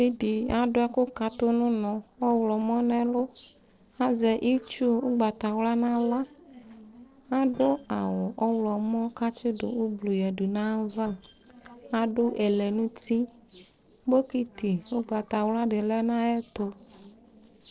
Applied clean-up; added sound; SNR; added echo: neural separator model SepFormer DNS4.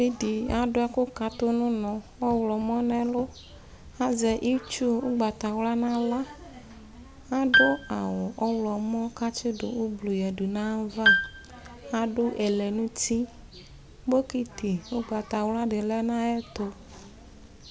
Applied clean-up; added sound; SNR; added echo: none; Piano; 0 dB; none.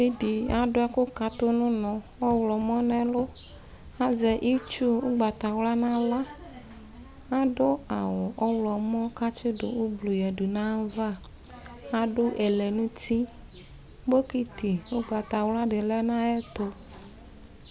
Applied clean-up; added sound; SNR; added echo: none; none; none; none.